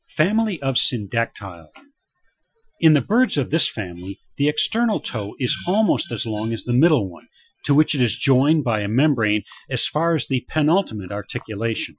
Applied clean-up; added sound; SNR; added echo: classical method Wiener filter.